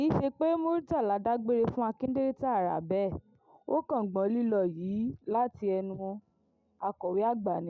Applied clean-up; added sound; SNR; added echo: none; none; none; none.